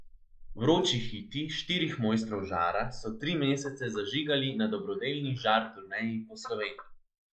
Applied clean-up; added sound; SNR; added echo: neural mask model Resemble Enhance denoiser.